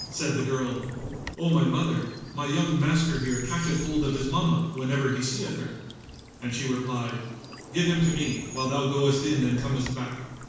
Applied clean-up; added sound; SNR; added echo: none; Stream / Bird vocalization, bird call, bird song; 13 dB; reverberation time 1.2 s.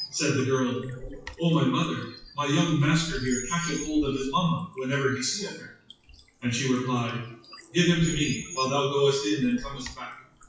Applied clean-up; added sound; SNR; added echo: classical method WPE with log-MMSE.